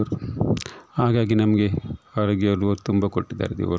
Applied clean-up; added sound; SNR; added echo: none; none; none; none.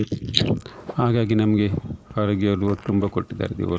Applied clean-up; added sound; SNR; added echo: neural mask model Resemble Enhance denoiser.